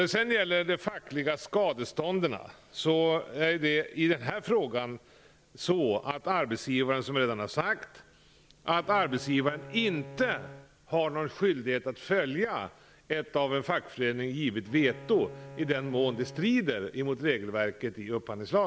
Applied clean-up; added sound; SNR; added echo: none; Bowed string instrument; 18 dB; none.